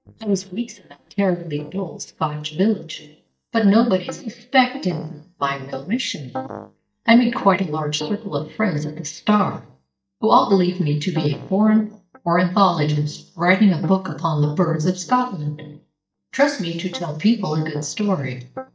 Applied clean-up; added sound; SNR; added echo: neural mask model DeepFilterNet 3.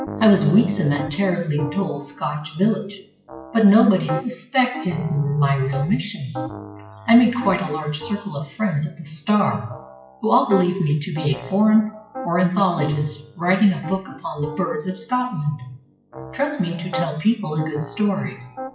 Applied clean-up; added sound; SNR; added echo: classical method WPE with log-MMSE.